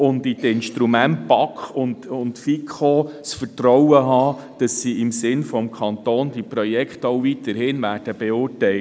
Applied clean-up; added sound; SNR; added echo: none; none; none; none.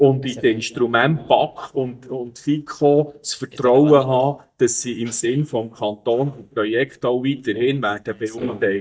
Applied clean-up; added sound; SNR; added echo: neural mask model DeepFilterNet 3.